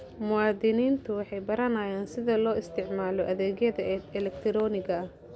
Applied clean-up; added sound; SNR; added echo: none; none; none; none.